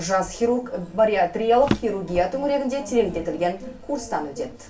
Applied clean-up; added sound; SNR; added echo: none; Drawer open or close; 12 dB; reverberation time 0.3 s.